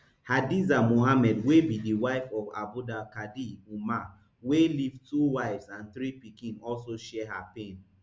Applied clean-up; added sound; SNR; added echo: none; none; none; none.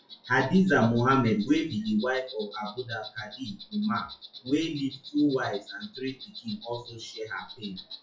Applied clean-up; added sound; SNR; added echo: classical method WPE with log-MMSE.